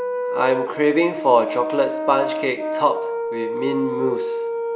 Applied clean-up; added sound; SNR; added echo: none; Brass instrument; 4 dB; none.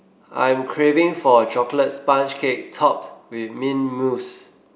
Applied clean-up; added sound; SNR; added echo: none; none; none; none.